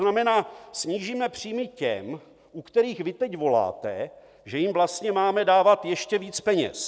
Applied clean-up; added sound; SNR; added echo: none; none; none; none.